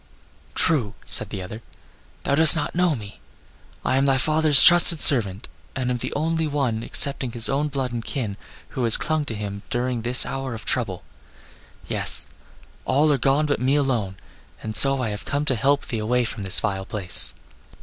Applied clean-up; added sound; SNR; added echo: none; none; none; none.